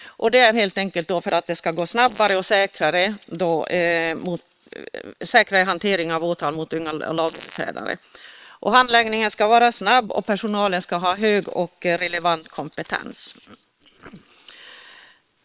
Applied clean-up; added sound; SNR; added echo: neural separator model SepFormer WHAM!.